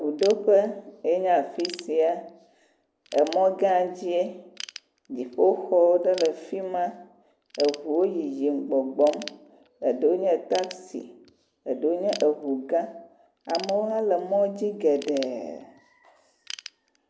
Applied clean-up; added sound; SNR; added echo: none; Ratchet, pawl / Tools; 20 dB; none.